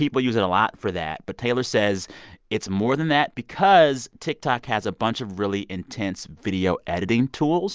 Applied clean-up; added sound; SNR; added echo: none; none; none; none.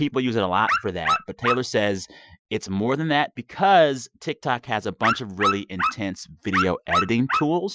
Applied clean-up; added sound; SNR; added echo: classical method Wiener filter.